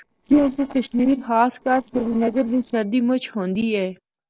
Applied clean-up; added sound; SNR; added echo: neural separator model SepFormer DNS4.